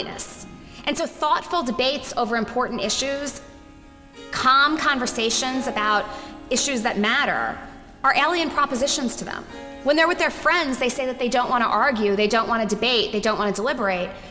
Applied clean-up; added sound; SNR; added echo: none; Harp; 19 dB; reverberation time 0.3 s.